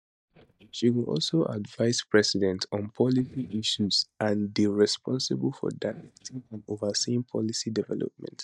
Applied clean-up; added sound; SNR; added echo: neural mask model DeepFilterNet 3.